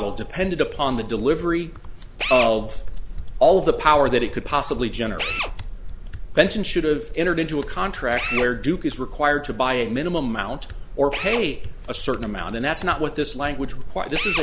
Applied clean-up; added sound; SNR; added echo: none; Drill; 13 dB; none.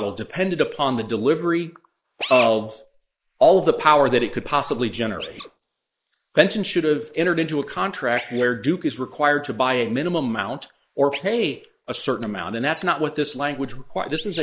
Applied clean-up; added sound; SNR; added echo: neural mask model Resemble Enhance denoiser.